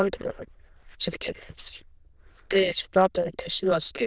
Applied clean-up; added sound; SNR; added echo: neural diffusion model UNIVERSE++.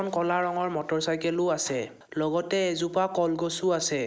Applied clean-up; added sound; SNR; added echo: none; none; none; none.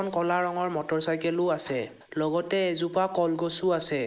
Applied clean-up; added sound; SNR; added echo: neural mask model Resemble Enhance denoiser.